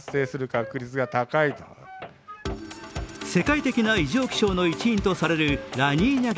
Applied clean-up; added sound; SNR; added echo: none; Tools + Wind instrument, woodwind instrument; 18 dB; none.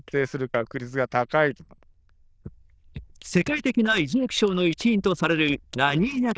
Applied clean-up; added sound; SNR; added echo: neural diffusion model UNIVERSE++.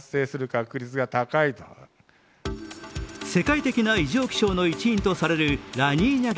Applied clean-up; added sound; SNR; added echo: none; none; none; none.